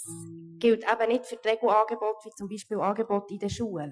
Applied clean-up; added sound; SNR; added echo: classical method Wiener filter.